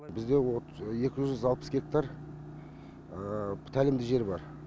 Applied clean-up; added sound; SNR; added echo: none; none; none; none.